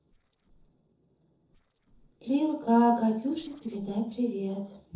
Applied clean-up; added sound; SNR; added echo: neural separator model SepFormer DNS4.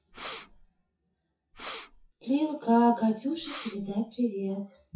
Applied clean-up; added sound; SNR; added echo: classical method WPE with log-MMSE.